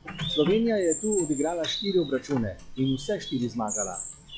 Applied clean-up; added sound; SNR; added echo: classical method log-MMSE.